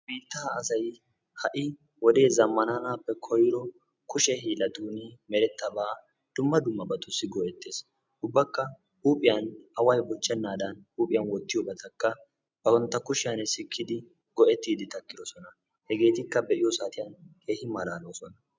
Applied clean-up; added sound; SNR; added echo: none; none; none; none.